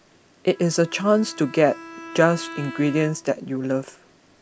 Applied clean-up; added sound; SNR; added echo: none; Bowed string instrument; 17 dB; none.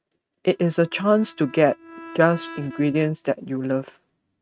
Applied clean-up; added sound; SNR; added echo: neural mask model RNNoise.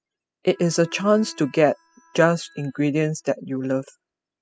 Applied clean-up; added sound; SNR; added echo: classical method spectral subtraction.